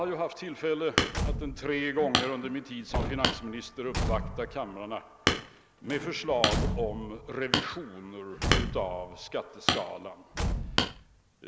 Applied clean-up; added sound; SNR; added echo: none; Hammer + Slam / Truck / Car; -2 dB; none.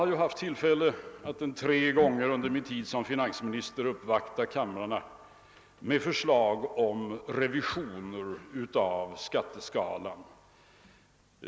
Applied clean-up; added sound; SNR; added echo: none; none; none; none.